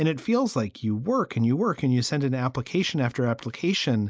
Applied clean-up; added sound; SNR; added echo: none; none; none; none.